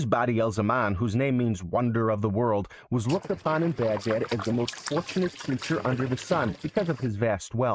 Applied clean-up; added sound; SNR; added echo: neural mask model RNNoise.